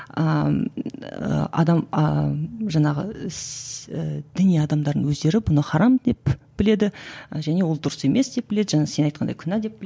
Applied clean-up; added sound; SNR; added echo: none; none; none; none.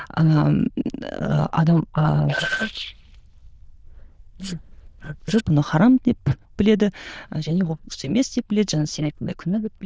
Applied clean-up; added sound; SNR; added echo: neural diffusion model UNIVERSE++.